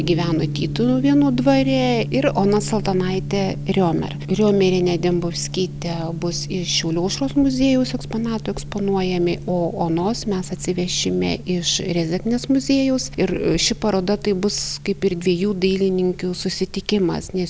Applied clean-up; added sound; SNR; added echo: none; Gong; 11 dB; none.